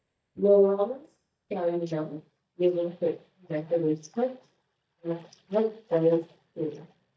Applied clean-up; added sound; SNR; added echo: neural mask model DeepFilterNet 3.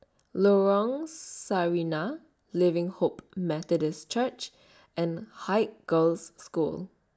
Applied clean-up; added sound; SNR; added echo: none; none; none; none.